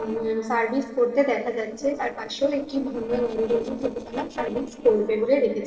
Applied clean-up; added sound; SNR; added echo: neural separator model SepFormer DNS4.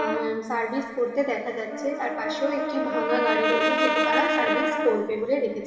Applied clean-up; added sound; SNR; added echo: none; Brass instrument; 0 dB; reverberation time 2.3 s.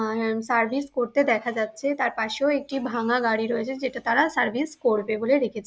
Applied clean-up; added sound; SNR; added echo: none; none; none; none.